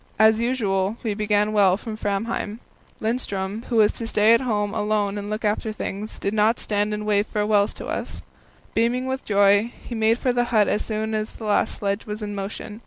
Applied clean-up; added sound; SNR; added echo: none; none; none; none.